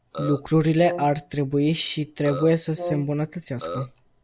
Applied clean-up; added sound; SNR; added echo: none; Brass instrument + Burping, eructation; 10 dB; none.